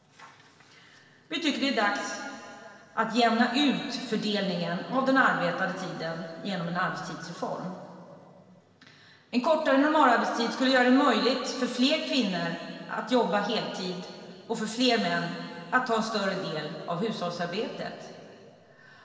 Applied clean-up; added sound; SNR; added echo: none; none; none; reverberation time 2.7 s.